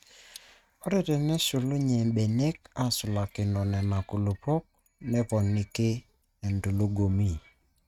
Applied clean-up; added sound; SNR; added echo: neural mask model RNNoise.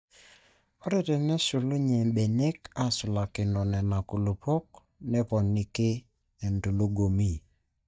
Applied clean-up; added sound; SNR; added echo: neural mask model DeepFilterNet 3.